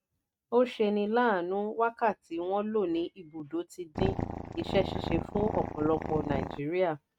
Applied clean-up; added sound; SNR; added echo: neural mask model RNNoise.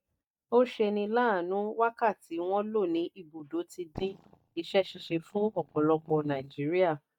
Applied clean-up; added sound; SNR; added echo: neural mask model DeepFilterNet 3.